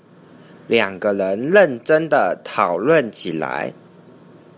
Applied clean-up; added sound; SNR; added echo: none; none; none; none.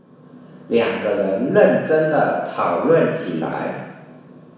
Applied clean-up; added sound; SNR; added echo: none; none; none; reverberation time 1.1 s.